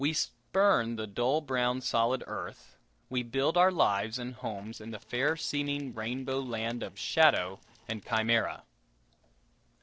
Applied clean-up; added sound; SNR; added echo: neural separator model SepFormer DNS4.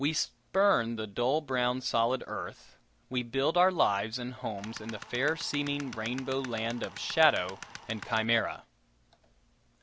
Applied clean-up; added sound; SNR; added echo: none; Tools; 15 dB; none.